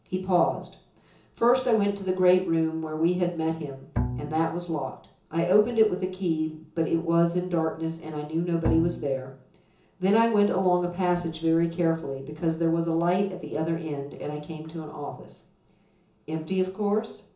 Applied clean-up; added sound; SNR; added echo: none; Bowed string instrument; 6 dB; reverberation time 0.6 s.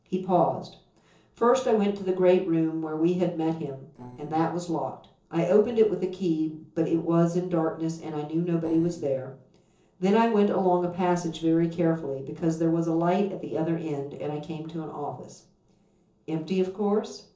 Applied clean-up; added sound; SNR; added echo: neural separator model SepFormer DNS4.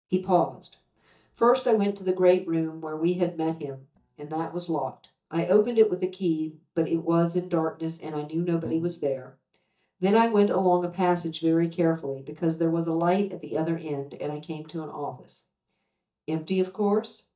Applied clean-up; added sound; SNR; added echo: neural mask model DeepFilterNet 3.